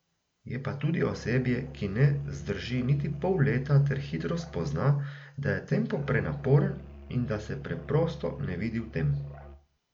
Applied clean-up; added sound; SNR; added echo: none; Musical instrument; 18 dB; none.